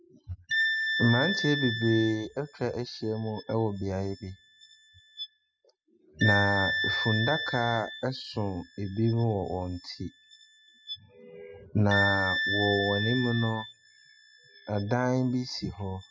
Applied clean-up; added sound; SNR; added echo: classical method spectral subtraction.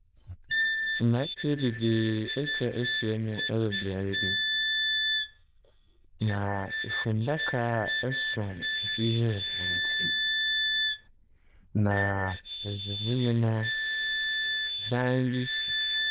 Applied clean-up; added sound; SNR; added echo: neural diffusion model UNIVERSE++.